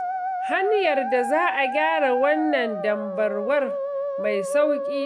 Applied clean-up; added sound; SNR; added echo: none; Musical instrument; 3 dB; none.